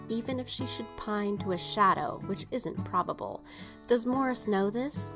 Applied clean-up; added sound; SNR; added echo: none; Acoustic guitar / Strum; 12 dB; none.